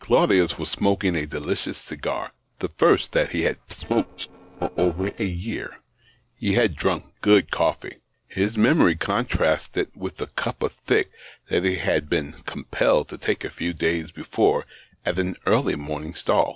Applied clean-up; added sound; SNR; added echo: neural separator model SepFormer DNS4.